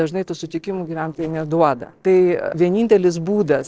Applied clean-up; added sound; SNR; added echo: neural separator model SepFormer DNS4.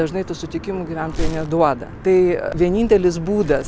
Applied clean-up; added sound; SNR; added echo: none; Crumpling, crinkling; 11 dB; none.